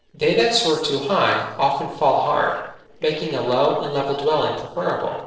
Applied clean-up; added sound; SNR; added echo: neural separator model SepFormer DNS4.